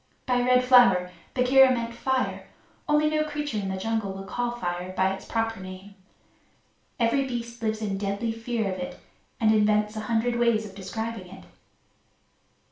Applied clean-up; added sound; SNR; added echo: none; none; none; reverberation time 0.3 s.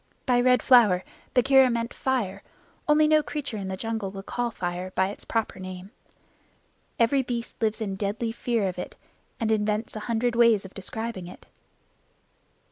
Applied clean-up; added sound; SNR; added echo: none; none; none; none.